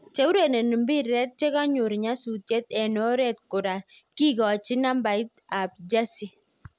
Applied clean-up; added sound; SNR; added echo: none; none; none; none.